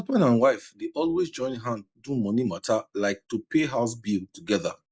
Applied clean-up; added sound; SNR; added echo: none; none; none; none.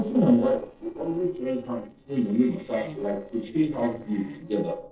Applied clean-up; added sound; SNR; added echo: neural separator model SepFormer DNS4.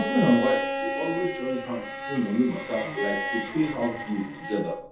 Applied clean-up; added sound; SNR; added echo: none; Bowed string instrument; 5 dB; reverberation time 0.5 s.